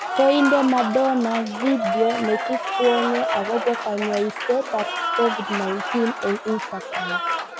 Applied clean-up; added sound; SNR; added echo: none; Applause; 4 dB; none.